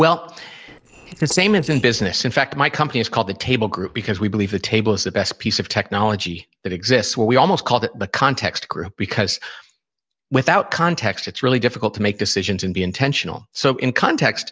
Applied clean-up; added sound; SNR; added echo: neural separator model SepFormer DNS4.